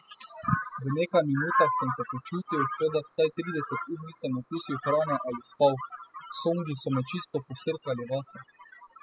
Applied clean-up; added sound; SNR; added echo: classical method spectral subtraction.